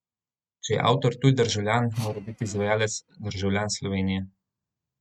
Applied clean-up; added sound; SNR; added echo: neural mask model RNNoise.